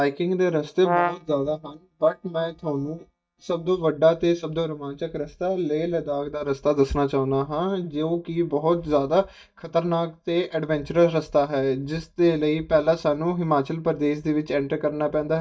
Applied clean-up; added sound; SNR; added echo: neural mask model DeepFilterNet 3.